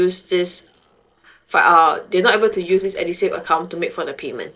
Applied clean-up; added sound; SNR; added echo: neural separator model SepFormer DNS4.